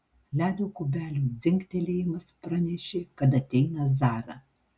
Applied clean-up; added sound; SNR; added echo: none; none; none; none.